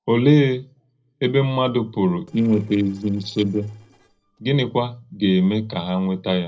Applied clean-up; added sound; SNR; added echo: neural separator model SepFormer DNS4.